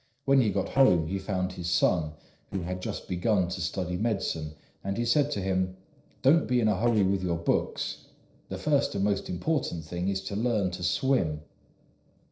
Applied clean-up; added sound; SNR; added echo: neural separator model SepFormer DNS4.